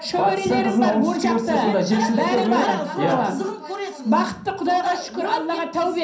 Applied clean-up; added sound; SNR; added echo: none; none; none; reverberation time 0.6 s.